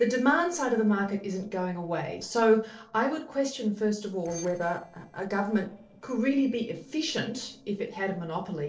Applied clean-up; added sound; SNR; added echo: neural separator model SepFormer DNS4.